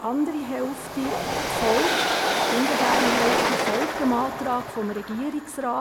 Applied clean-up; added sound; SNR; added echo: none; Train; -1 dB; none.